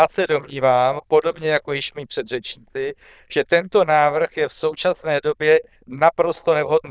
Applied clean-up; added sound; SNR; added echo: neural diffusion model UNIVERSE++.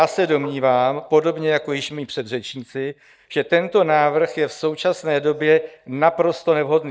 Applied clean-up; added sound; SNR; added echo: neural mask model DeepFilterNet 3.